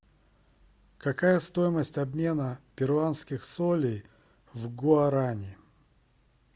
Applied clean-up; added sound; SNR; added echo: none; none; none; none.